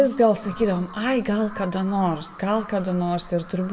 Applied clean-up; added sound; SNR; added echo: none; Bird vocalization, bird call, bird song; 19 dB; reverberation time 0.5 s.